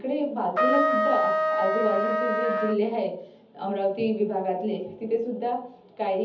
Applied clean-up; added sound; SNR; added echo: none; Trumpet; -2 dB; reverberation time 0.7 s.